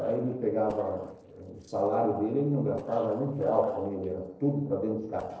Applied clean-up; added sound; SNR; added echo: neural separator model SepFormer DNS4.